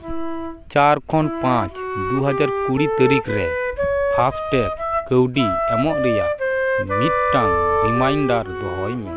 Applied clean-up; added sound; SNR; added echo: none; Wind instrument, woodwind instrument + Wind instrument, woodwind instrument; 1 dB; none.